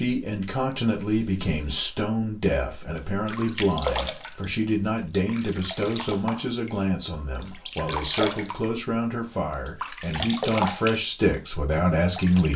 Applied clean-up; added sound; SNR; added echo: none; Sink (filling or washing); 9 dB; reverberation time 0.2 s.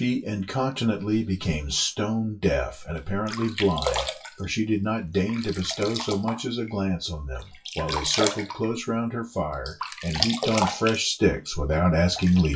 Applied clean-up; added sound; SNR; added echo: classical method WPE with log-MMSE.